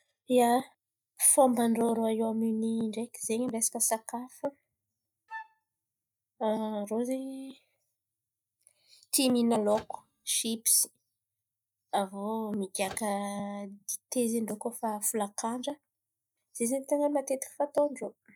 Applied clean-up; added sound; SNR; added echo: neural mask model RNNoise.